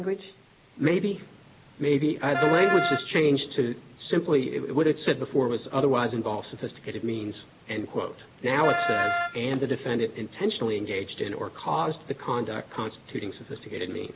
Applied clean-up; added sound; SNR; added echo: none; Wind instrument, woodwind instrument; 1 dB; none.